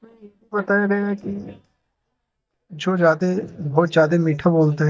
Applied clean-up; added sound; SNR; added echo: neural mask model DeepFilterNet 3.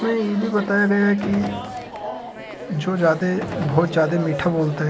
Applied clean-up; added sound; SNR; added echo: none; Gunshot, gunfire + Chatter; 10 dB; none.